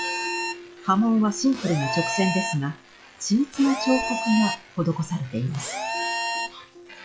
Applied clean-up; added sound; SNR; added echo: classical method log-MMSE.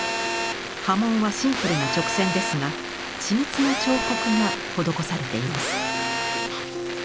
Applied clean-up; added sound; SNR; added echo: none; Telephone; 3 dB; none.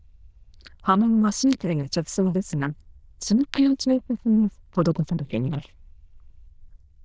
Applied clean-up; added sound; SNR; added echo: neural diffusion model UNIVERSE++.